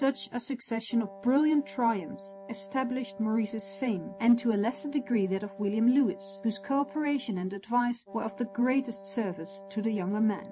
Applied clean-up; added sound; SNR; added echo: none; Wind instrument, woodwind instrument; 18 dB; none.